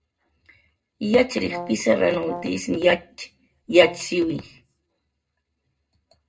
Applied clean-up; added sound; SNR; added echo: neural separator model SepFormer DNS4.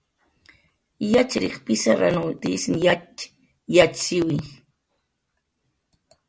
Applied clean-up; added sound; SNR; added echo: none; none; none; none.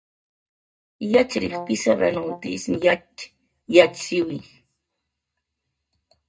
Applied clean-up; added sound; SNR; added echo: neural mask model DeepFilterNet 3.